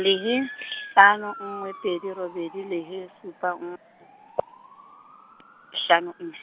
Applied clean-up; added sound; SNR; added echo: none; Motor vehicle (road) / Siren; 18 dB; none.